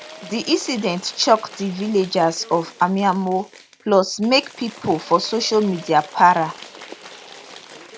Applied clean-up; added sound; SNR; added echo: none; Applause / Crowd / Cheering; 19 dB; none.